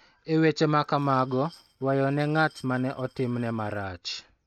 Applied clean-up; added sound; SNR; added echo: neural mask model RNNoise.